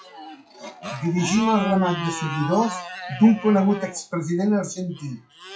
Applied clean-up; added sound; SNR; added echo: classical method WPE with log-MMSE.